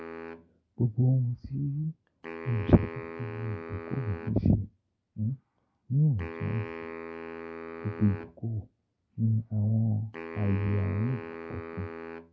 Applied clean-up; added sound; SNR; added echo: none; Wind instrument, woodwind instrument; 12 dB; none.